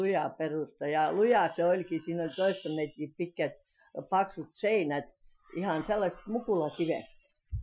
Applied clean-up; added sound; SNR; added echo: classical method Wiener filter.